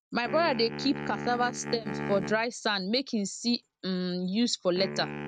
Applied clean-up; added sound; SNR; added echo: neural mask model RNNoise.